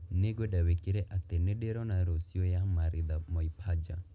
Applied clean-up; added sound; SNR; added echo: none; none; none; none.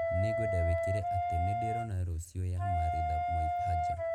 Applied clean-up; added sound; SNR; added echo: none; Wind instrument, woodwind instrument; -2 dB; none.